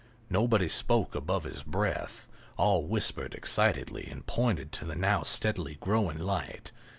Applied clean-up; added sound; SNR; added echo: none; none; none; none.